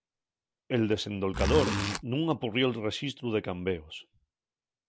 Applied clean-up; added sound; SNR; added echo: none; Zipper (clothing); -2 dB; none.